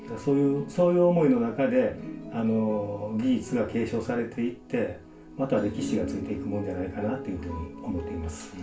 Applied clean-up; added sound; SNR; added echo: none; none; none; reverberation time 0.3 s.